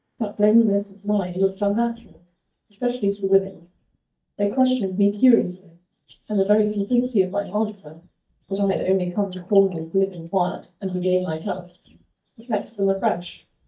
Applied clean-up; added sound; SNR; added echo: neural mask model DeepFilterNet 3.